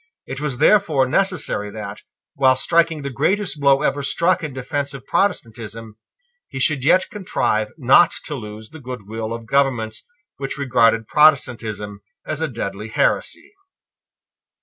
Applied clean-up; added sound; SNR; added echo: none; none; none; none.